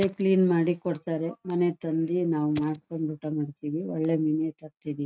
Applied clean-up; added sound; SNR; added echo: neural mask model RNNoise.